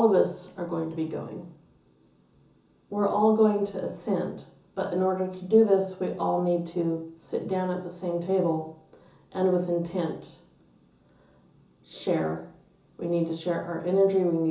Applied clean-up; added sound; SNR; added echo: none; none; none; reverberation time 0.7 s.